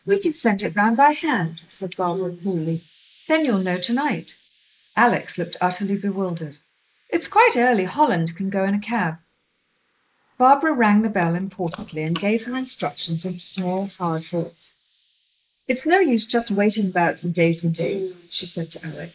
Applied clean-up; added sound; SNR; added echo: neural mask model Resemble Enhance denoiser.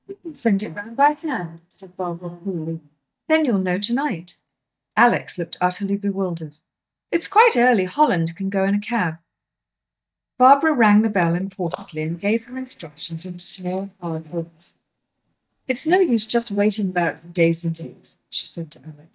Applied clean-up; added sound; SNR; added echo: neural mask model DeepFilterNet 3.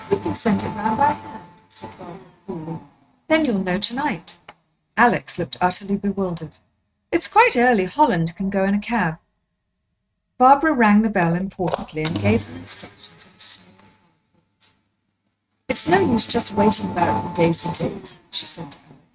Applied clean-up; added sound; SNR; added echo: neural mask model RNNoise.